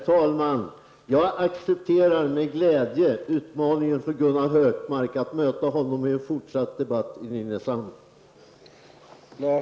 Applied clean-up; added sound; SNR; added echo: none; none; none; none.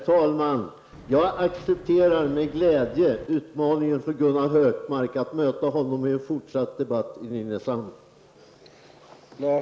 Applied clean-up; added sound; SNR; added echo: none; Wind; 20 dB; none.